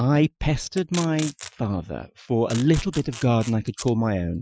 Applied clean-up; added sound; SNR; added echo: classical method Wiener filter.